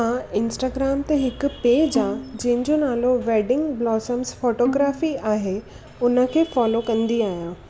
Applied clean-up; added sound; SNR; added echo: none; Bowed string instrument; 11 dB; none.